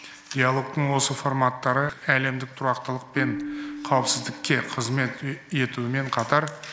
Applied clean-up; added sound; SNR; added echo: none; Marimba, xylophone; 15 dB; none.